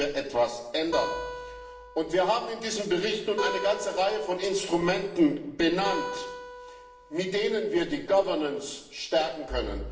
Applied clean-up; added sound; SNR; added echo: none; Acoustic guitar; 9 dB; reverberation time 0.9 s.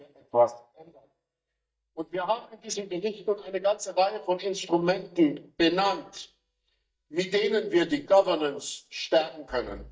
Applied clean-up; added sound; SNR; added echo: neural mask model DeepFilterNet 3.